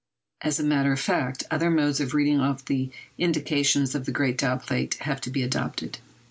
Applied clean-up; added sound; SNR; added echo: none; none; none; none.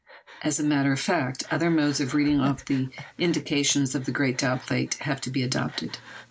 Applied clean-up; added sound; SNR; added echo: none; Breathing; 19 dB; none.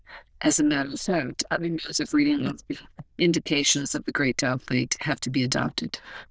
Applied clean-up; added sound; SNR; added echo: neural diffusion model UNIVERSE++.